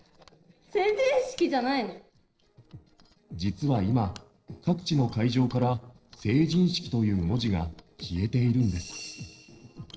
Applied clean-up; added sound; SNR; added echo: neural separator model SepFormer DNS4.